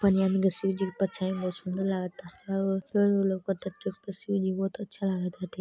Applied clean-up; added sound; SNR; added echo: none; none; none; none.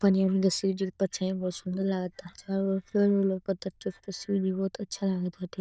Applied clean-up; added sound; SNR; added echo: neural diffusion model UNIVERSE++.